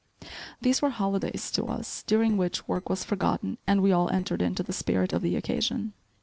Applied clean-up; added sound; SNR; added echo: neural separator model SepFormer DNS4.